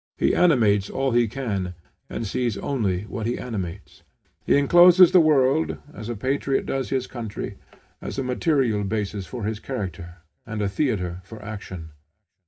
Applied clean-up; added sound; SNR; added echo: none; none; none; reverberation time 0.3 s.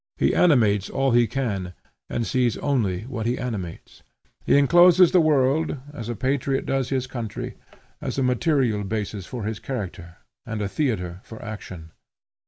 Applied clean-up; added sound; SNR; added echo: none; none; none; none.